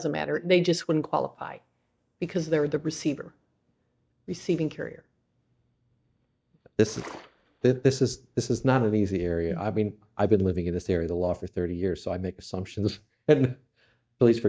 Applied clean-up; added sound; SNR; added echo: neural mask model DeepFilterNet 3.